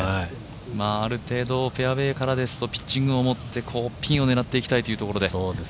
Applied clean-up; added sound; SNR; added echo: none; none; none; none.